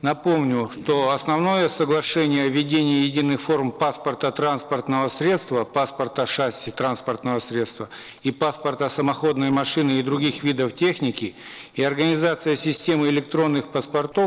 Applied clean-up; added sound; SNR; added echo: neural separator model SepFormer DNS4.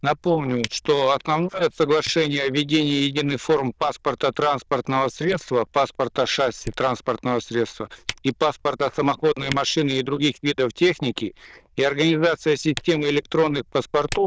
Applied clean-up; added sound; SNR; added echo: neural diffusion model UNIVERSE++.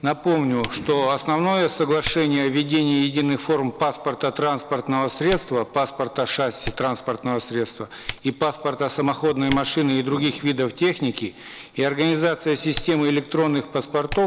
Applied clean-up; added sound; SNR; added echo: none; Typing; 17 dB; none.